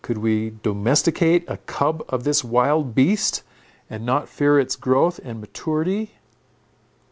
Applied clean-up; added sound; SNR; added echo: none; none; none; none.